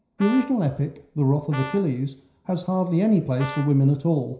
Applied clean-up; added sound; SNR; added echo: none; Brass instrument; 16 dB; reverberation time 0.5 s.